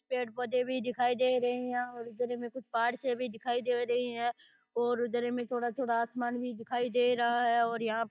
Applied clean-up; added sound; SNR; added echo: neural mask model DeepFilterNet 3.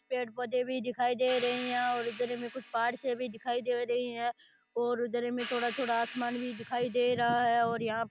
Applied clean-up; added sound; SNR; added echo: none; Hi-hat; 16 dB; none.